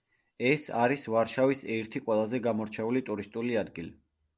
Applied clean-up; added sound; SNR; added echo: none; none; none; none.